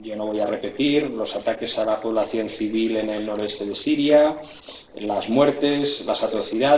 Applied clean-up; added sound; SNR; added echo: neural separator model SepFormer DNS4.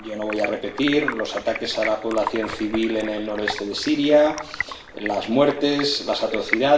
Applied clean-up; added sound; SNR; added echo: none; Stream; 10 dB; reverberation time 0.7 s.